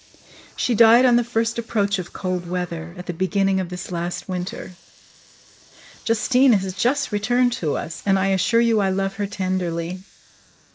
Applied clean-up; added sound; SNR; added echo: neural mask model Resemble Enhance denoiser.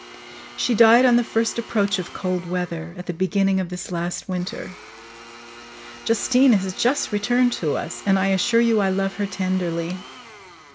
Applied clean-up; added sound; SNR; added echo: none; Domestic sounds, home sounds; 19 dB; none.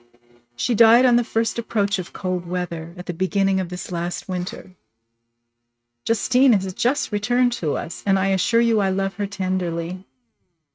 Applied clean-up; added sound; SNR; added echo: neural mask model RNNoise.